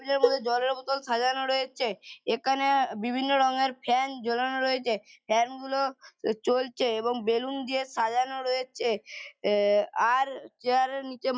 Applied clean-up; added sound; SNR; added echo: classical method log-MMSE.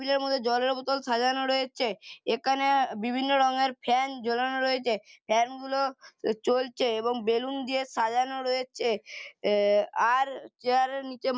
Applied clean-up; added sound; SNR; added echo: none; none; none; none.